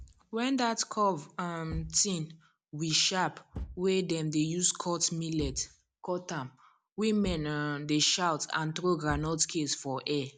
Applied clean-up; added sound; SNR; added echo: none; Thump, thud; 17 dB; none.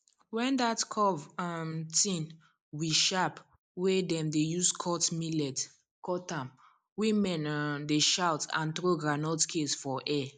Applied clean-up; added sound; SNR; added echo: neural mask model Resemble Enhance denoiser.